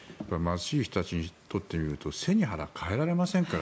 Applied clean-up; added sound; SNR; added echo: none; none; none; none.